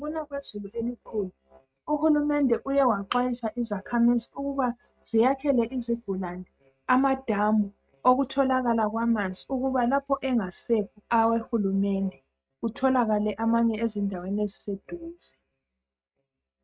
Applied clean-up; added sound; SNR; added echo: neural mask model RNNoise.